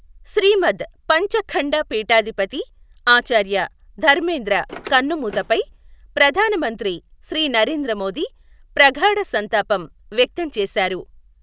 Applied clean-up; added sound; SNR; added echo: none; Car; 17 dB; none.